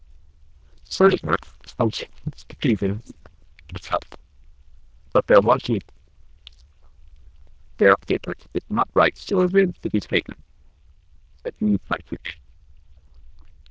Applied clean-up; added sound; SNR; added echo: neural diffusion model UNIVERSE++.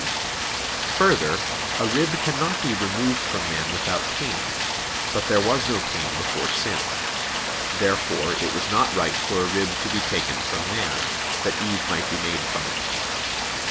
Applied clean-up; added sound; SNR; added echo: none; Rain; -1 dB; none.